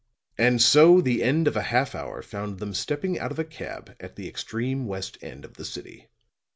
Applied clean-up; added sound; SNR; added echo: none; none; none; none.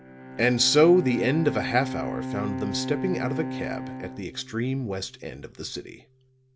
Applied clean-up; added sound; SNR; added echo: none; Bowed string instrument; 8 dB; none.